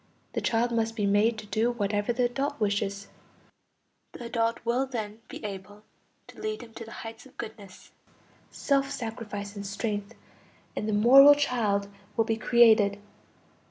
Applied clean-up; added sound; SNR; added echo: none; none; none; none.